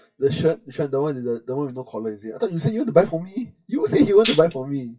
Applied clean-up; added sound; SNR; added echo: classical method WPE with log-MMSE.